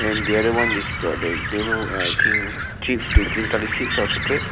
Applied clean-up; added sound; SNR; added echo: none; Bird; -2 dB; none.